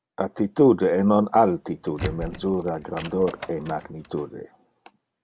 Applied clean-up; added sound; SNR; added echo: none; Door; 13 dB; none.